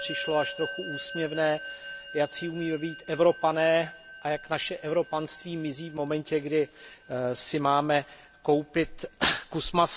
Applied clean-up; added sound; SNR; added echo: none; Musical instrument; 15 dB; none.